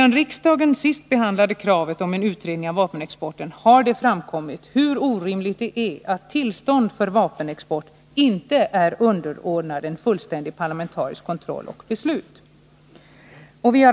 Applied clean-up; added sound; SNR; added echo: none; none; none; none.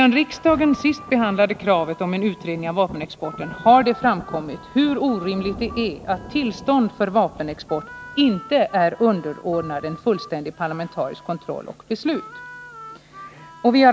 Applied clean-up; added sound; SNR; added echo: none; Thunder + Harmonica; 17 dB; none.